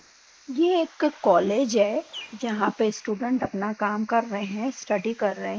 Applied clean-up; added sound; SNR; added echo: neural mask model Resemble Enhance denoiser.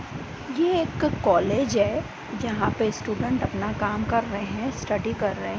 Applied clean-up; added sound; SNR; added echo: none; none; none; none.